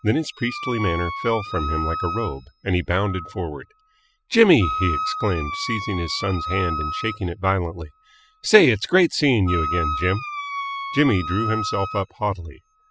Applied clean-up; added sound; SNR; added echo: classical method spectral subtraction.